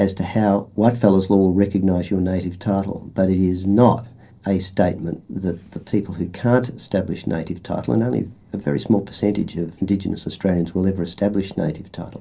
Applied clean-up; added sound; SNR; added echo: neural separator model SepFormer DNS4.